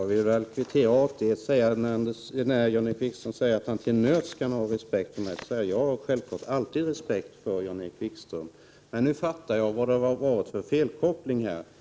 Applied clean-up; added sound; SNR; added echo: none; none; none; none.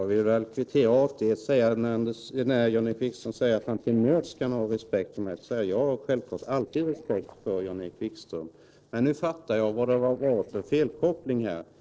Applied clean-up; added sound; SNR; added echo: neural separator model SepFormer DNS4.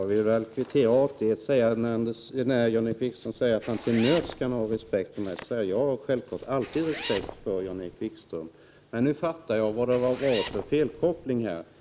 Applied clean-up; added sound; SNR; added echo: none; Zipper (clothing); 12 dB; none.